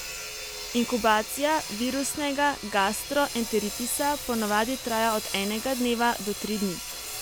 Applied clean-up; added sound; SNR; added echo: none; Sawing; 9 dB; none.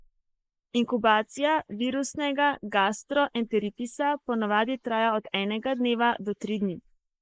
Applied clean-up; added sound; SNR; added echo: neural mask model Resemble Enhance denoiser.